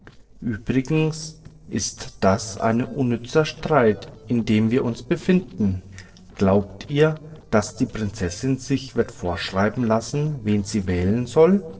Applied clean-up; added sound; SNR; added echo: neural separator model SepFormer DNS4.